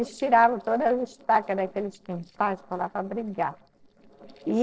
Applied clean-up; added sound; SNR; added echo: neural separator model SepFormer DNS4.